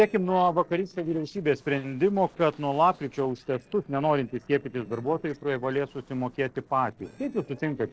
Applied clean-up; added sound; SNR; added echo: neural separator model SepFormer DNS4.